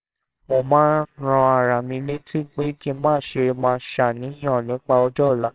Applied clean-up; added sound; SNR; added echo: neural separator model SepFormer WHAMR!.